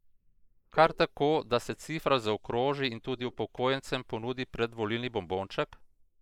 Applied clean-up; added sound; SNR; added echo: neural mask model Resemble Enhance denoiser.